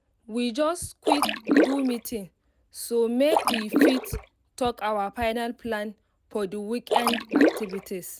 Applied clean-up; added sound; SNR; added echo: none; Splash, splatter; -4 dB; none.